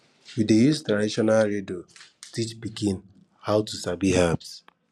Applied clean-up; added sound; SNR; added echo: none; none; none; none.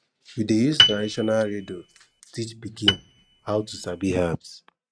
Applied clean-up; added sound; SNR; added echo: neural mask model RNNoise.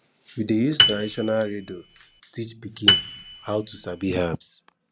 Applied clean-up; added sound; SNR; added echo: none; Piano; -3 dB; none.